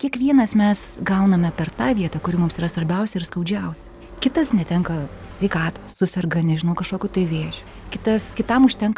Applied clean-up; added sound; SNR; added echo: none; Motorcycle; 19 dB; none.